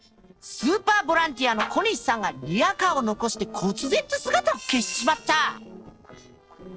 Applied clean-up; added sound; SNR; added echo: neural separator model SepFormer DNS4.